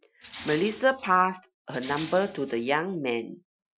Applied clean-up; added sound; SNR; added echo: classical method Wiener filter.